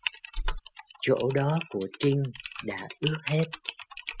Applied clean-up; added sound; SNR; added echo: classical method spectral subtraction.